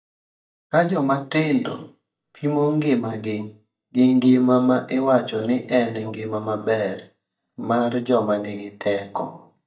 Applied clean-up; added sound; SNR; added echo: neural mask model DeepFilterNet 3.